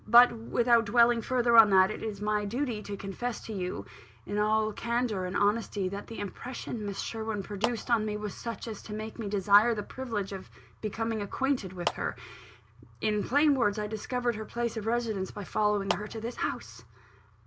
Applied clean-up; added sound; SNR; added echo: none; Clapping; 10 dB; none.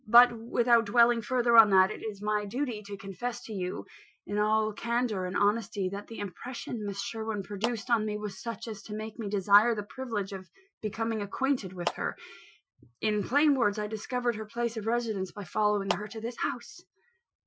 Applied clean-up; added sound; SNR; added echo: classical method Wiener filter.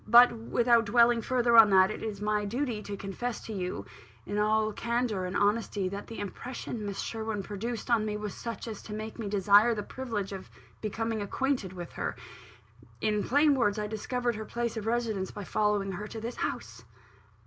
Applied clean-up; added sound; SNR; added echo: none; none; none; none.